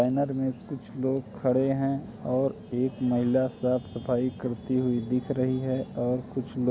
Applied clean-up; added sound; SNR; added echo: none; none; none; none.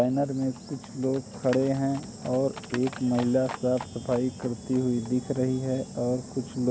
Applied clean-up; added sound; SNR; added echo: none; Telephone + Livestock, farm animals, working animals; 18 dB; none.